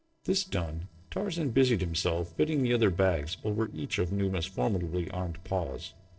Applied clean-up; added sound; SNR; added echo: neural separator model SepFormer DNS4.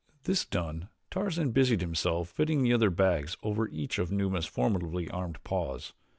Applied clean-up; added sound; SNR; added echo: none; none; none; none.